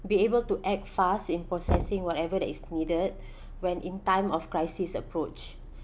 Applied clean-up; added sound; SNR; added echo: none; Knock; 7 dB; none.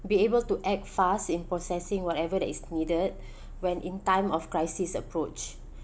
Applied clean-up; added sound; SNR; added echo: none; none; none; none.